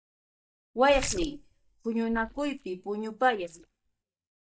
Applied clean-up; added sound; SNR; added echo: neural mask model DeepFilterNet 3.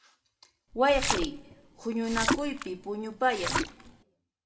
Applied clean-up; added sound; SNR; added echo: none; Splash, splatter; 2 dB; reverberation time 0.7 s.